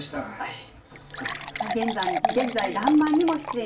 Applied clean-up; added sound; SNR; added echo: none; Fill (with liquid) / Water; 3 dB; reverberation time 0.3 s.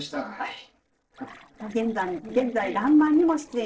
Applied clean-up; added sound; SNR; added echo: neural separator model SepFormer DNS4.